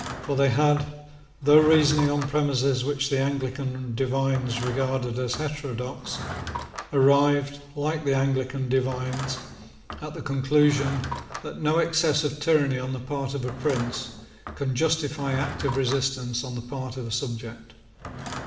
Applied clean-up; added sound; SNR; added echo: none; Drawer open or close / Wood; 13 dB; reverberation time 0.8 s.